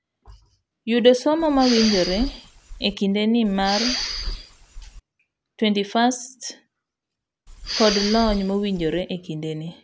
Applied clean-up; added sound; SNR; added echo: none; Respiratory sounds; 6 dB; none.